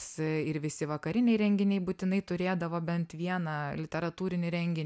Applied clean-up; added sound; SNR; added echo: none; none; none; none.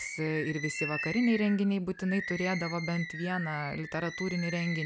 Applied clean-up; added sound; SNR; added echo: none; Bird; 8 dB; none.